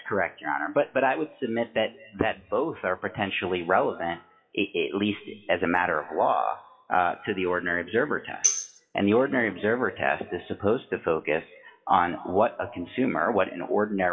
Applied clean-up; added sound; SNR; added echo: classical method WPE with log-MMSE.